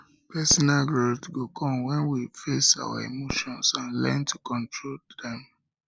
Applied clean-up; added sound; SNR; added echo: none; Fireworks; 17 dB; none.